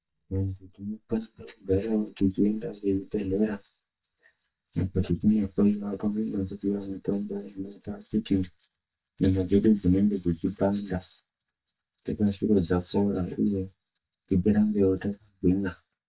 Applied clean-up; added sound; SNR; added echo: neural mask model DeepFilterNet 3.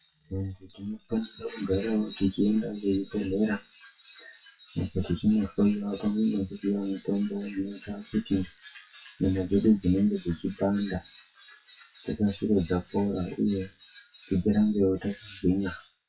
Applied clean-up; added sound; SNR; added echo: classical method WPE with log-MMSE.